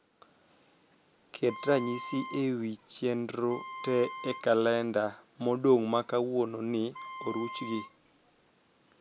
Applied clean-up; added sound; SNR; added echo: none; Wind instrument, woodwind instrument; 14 dB; none.